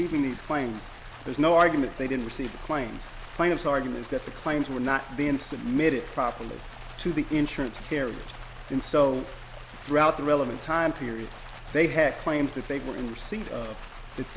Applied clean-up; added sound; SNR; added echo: none; Stream; 18 dB; none.